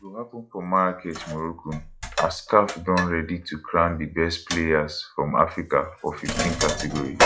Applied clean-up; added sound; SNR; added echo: classical method log-MMSE.